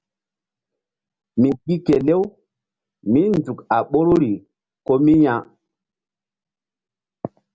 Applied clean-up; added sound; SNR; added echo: none; none; none; none.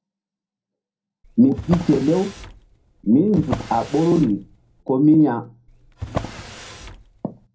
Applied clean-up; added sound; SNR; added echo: none; Drawer open or close; 12 dB; reverberation time 0.3 s.